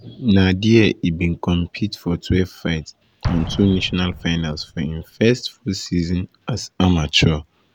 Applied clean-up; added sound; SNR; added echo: none; Explosion; 16 dB; none.